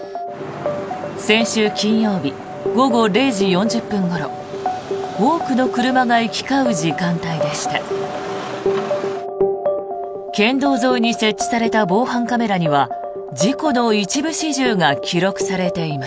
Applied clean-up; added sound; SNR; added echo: none; none; none; none.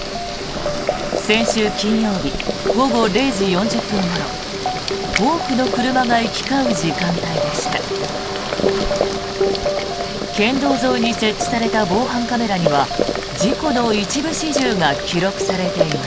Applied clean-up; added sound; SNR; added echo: none; Boiling; 5 dB; none.